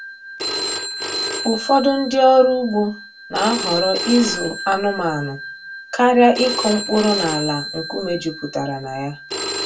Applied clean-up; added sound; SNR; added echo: none; Telephone; 8 dB; reverberation time 0.2 s.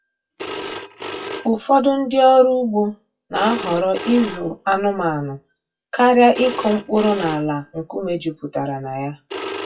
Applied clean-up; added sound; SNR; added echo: classical method WPE with log-MMSE.